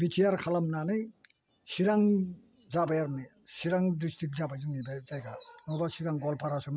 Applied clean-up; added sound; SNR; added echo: none; none; none; none.